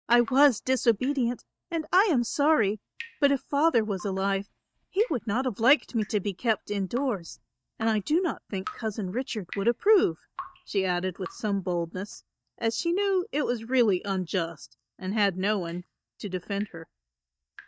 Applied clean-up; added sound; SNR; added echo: neural mask model DeepFilterNet 3.